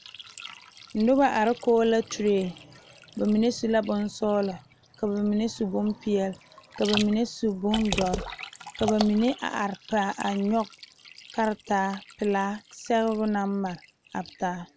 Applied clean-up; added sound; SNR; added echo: none; Liquid; 14 dB; none.